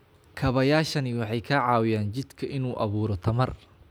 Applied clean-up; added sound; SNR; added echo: none; none; none; none.